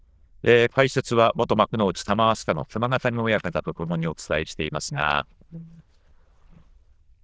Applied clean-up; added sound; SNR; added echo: neural diffusion model UNIVERSE++.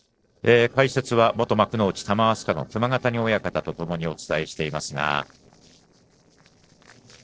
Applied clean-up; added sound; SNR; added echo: neural separator model SepFormer DNS4.